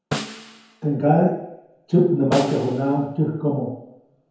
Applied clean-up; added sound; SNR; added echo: none; Snare drum; 13 dB; reverberation time 0.9 s.